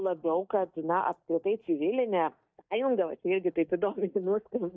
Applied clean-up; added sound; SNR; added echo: neural mask model DeepFilterNet 3.